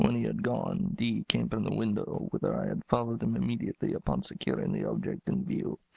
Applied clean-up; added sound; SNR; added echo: none; none; none; none.